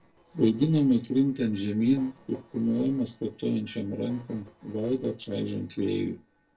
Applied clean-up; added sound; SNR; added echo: neural separator model SepFormer DNS4.